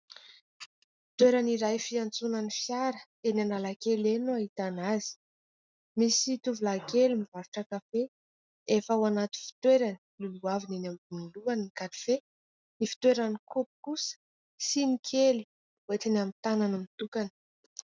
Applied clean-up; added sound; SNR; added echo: none; none; none; none.